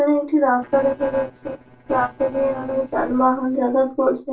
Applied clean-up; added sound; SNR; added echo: neural separator model SepFormer DNS4.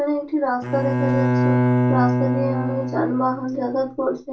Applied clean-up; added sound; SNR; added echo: none; Bowed string instrument; -2 dB; reverberation time 0.2 s.